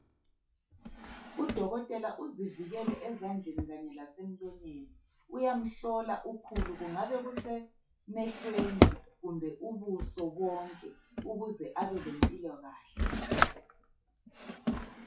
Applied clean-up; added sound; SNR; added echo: classical method WPE with log-MMSE.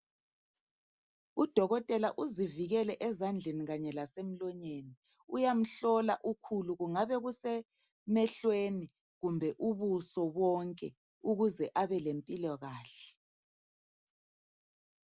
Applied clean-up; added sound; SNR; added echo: none; none; none; none.